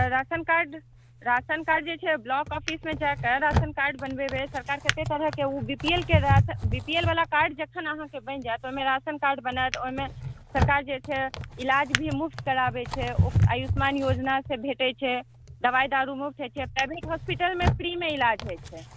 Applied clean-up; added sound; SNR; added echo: none; Drawer open or close; 3 dB; none.